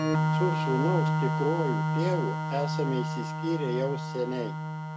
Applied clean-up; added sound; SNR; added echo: none; Organ; -3 dB; none.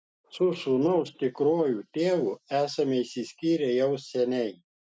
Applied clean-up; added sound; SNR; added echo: none; none; none; none.